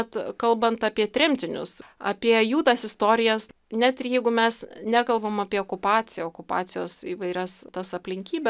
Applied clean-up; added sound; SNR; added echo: none; none; none; none.